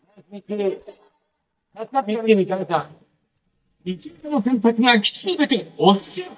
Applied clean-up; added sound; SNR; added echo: neural mask model DeepFilterNet 3.